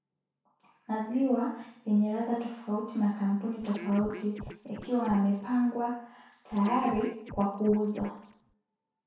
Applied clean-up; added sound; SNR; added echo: none; Scratching (performance technique); 15 dB; reverberation time 0.6 s.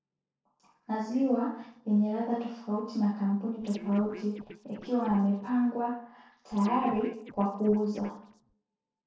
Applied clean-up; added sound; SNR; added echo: neural separator model SepFormer DNS4.